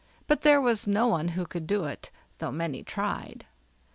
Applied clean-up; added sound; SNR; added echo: none; none; none; none.